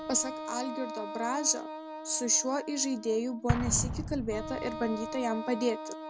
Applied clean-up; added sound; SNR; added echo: none; Explosion + Wind instrument, woodwind instrument; 6 dB; none.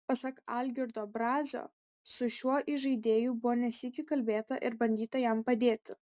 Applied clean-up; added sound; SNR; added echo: none; none; none; none.